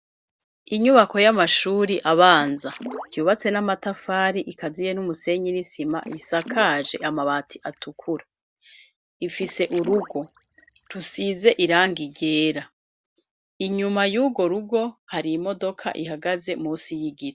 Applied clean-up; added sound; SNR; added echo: none; Water / Splash, splatter; 18 dB; none.